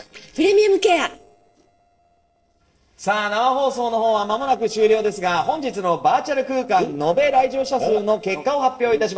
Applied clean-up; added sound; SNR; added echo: neural separator model SepFormer DNS4.